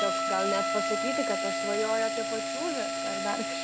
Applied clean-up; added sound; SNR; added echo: none; Wind instrument, woodwind instrument + Drill; -3 dB; none.